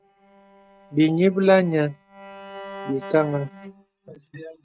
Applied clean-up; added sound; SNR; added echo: neural mask model RNNoise.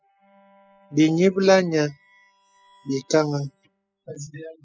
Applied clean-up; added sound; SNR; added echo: classical method spectral subtraction.